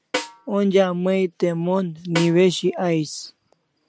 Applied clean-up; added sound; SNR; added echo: none; Snare drum; 11 dB; none.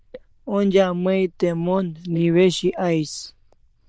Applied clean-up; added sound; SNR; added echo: neural diffusion model UNIVERSE++.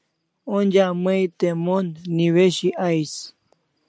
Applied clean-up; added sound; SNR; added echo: none; none; none; none.